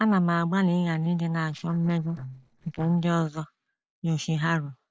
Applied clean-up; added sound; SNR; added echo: neural separator model SepFormer DNS4.